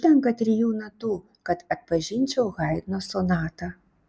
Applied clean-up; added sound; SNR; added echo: none; none; none; none.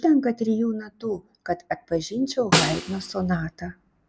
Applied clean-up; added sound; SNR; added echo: none; Snare drum; 1 dB; none.